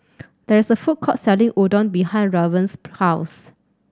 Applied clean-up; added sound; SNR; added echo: none; none; none; none.